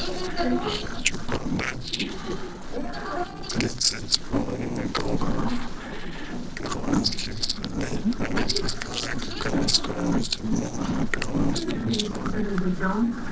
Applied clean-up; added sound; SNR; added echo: neural separator model SepFormer DNS4.